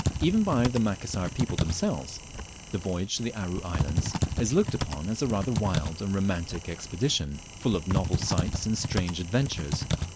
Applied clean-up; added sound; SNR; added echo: none; Typing; 3 dB; none.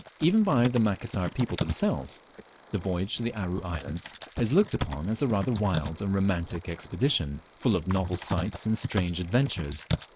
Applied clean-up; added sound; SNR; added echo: neural mask model Resemble Enhance denoiser.